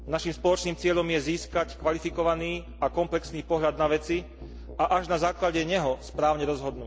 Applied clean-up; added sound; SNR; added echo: none; Musical instrument; 15 dB; none.